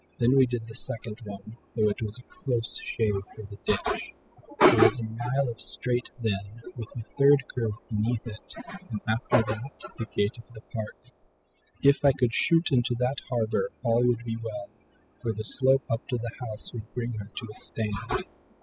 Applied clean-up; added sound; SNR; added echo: classical method spectral subtraction.